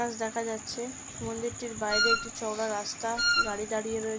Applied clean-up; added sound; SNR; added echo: none; Wind instrument, woodwind instrument; -5 dB; none.